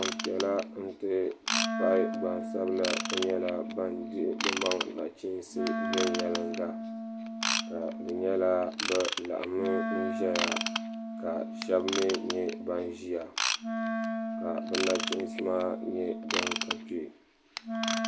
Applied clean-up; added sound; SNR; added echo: none; Ratchet, pawl / Tools + Wind instrument, woodwind instrument; 1 dB; none.